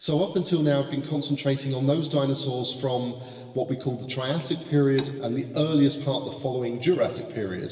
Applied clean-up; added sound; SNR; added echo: none; Cutlery, silverware; 13 dB; reverberation time 1.9 s.